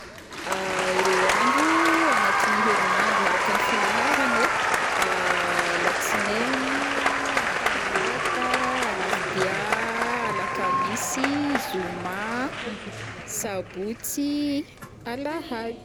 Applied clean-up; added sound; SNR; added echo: none; Applause; -5 dB; none.